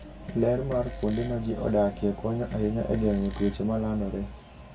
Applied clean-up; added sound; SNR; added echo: none; Fart; 20 dB; reverberation time 0.2 s.